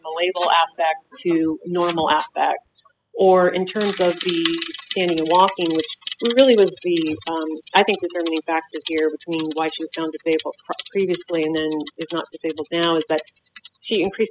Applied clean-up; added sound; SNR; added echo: classical method spectral subtraction.